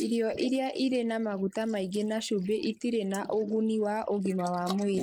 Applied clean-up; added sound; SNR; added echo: neural mask model Resemble Enhance denoiser.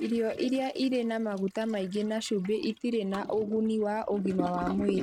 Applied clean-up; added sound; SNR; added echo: neural mask model RNNoise.